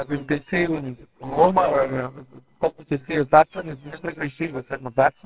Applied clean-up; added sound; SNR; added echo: neural separator model SepFormer WHAMR!.